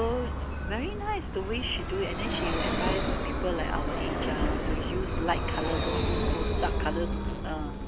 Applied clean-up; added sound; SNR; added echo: none; Vehicle; -4 dB; none.